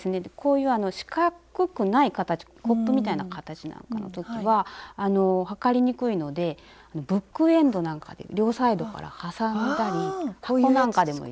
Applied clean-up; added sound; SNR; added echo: none; none; none; none.